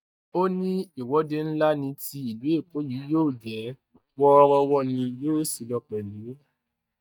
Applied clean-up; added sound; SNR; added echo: neural mask model DeepFilterNet 3.